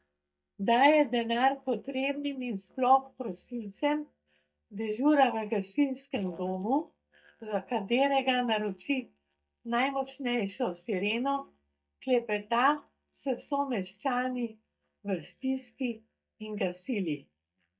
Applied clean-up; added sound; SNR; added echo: neural mask model DeepFilterNet 3.